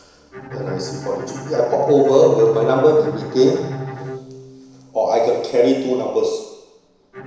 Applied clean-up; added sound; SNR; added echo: none; Bowed string instrument; 14 dB; reverberation time 1.0 s.